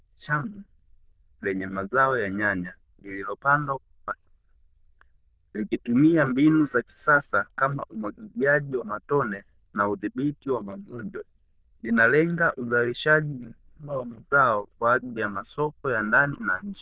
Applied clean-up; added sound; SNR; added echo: neural diffusion model UNIVERSE++.